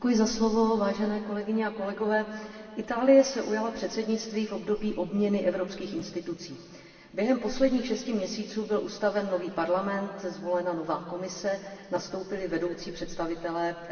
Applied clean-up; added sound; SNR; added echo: none; none; none; reverberation time 2.4 s.